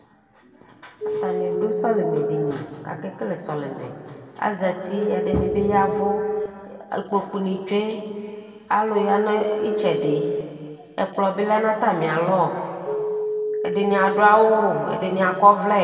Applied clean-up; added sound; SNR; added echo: none; Telephone; 6 dB; reverberation time 2.0 s.